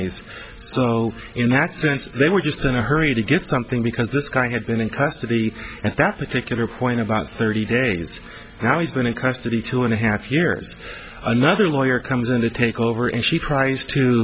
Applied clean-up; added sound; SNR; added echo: none; none; none; none.